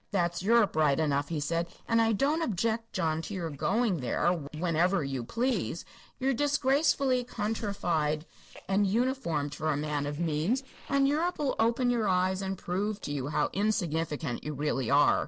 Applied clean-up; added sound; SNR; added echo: neural separator model SepFormer DNS4.